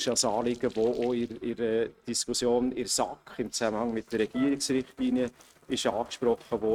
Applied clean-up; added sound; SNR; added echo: neural mask model RNNoise.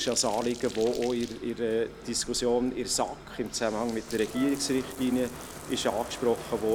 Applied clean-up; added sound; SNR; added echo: none; Wind instrument, woodwind instrument + Bathtub (filling or washing); 14 dB; none.